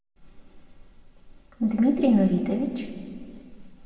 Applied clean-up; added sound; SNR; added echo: none; none; none; reverberation time 2.2 s.